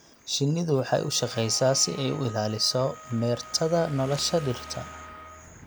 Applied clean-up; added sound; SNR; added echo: none; Wind instrument, woodwind instrument + Traffic noise, roadway noise; 18 dB; none.